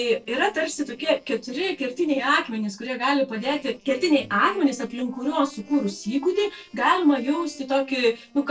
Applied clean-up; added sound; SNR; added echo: neural separator model SepFormer DNS4.